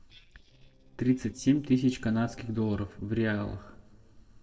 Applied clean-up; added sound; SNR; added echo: neural separator model SepFormer DNS4.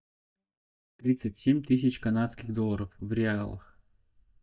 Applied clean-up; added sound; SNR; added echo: neural mask model DeepFilterNet 3.